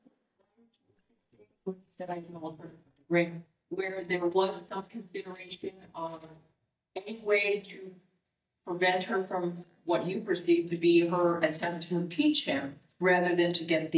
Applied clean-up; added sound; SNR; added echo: neural mask model DeepFilterNet 3.